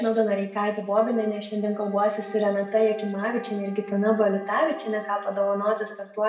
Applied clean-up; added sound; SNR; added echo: none; Wind instrument, woodwind instrument; 17 dB; reverberation time 0.7 s.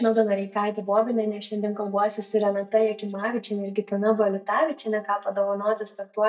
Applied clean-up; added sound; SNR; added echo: neural mask model DeepFilterNet 3.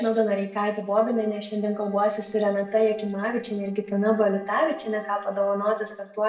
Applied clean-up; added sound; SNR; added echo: neural separator model SepFormer DNS4.